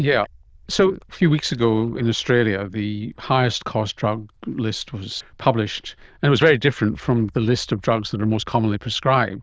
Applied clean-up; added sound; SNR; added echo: neural diffusion model UNIVERSE++.